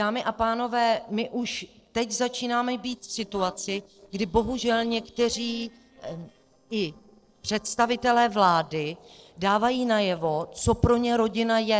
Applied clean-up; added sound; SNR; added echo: neural separator model SepFormer DNS4.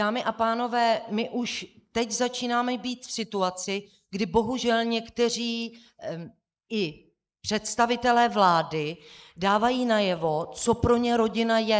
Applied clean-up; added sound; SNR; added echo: neural mask model Resemble Enhance denoiser.